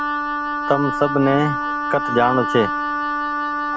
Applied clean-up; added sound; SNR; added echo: none; Wind instrument, woodwind instrument; 1 dB; none.